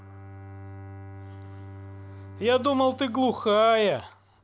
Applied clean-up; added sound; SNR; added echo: none; Bowed string instrument; 16 dB; none.